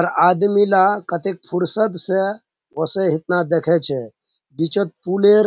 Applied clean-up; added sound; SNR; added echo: none; none; none; none.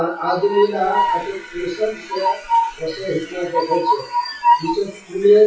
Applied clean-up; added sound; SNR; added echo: classical method WPE with log-MMSE.